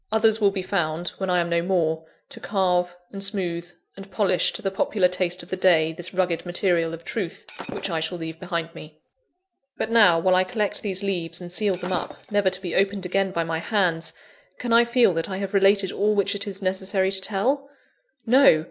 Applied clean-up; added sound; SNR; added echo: none; Shatter; 16 dB; none.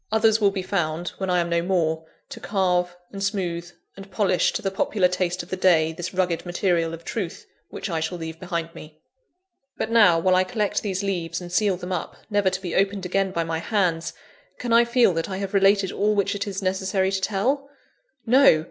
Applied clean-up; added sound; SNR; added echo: none; none; none; none.